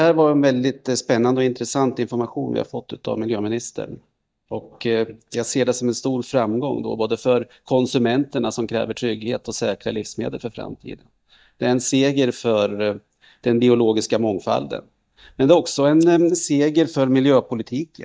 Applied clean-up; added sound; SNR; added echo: neural mask model DeepFilterNet 3.